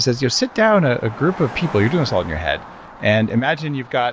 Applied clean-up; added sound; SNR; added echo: none; Car passing by; 17 dB; none.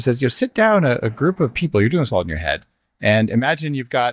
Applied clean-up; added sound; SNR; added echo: neural mask model DeepFilterNet 3.